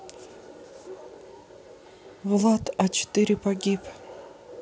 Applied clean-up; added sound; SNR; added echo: none; none; none; none.